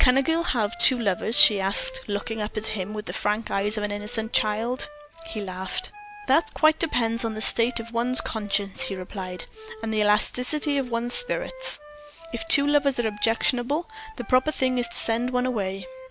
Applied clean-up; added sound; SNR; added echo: none; Wind instrument, woodwind instrument; 17 dB; none.